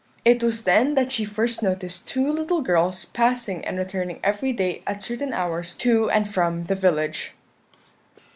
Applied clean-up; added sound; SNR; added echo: none; none; none; none.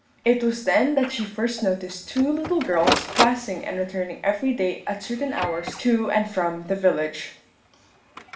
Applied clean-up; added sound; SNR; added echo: none; Printer; 8 dB; reverberation time 0.5 s.